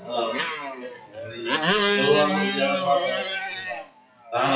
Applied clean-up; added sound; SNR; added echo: classical method WPE with log-MMSE.